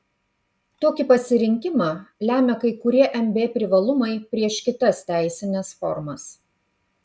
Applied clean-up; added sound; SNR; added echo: none; none; none; none.